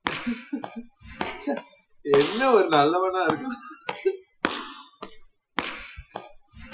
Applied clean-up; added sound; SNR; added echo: classical method Wiener filter.